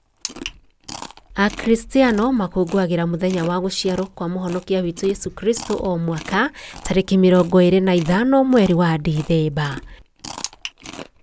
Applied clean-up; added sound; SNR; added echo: none; Chewing, mastication; 19 dB; none.